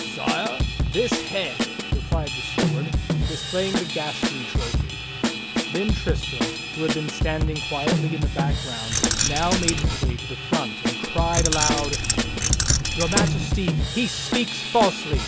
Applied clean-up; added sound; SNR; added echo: none; Keys jangling + Drum / Drum kit; -4 dB; none.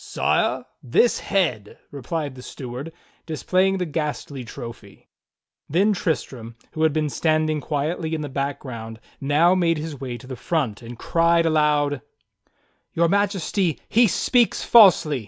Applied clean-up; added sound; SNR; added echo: none; none; none; none.